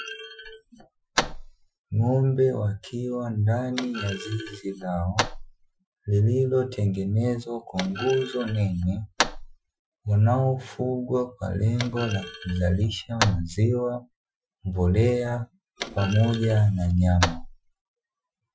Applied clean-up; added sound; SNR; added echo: classical method Wiener filter.